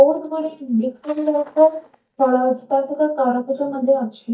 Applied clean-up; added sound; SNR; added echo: neural mask model DeepFilterNet 3.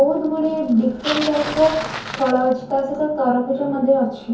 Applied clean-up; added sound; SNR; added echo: none; Bicycle; 13 dB; reverberation time 0.6 s.